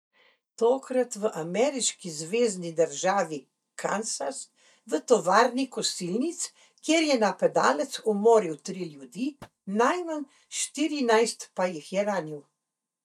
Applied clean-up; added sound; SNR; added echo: neural mask model DeepFilterNet 3.